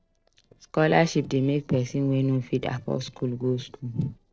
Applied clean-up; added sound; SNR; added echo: neural separator model SepFormer DNS4.